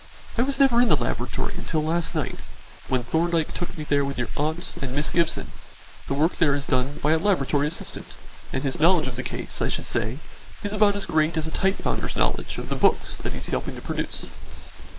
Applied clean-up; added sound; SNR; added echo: neural mask model Resemble Enhance denoiser.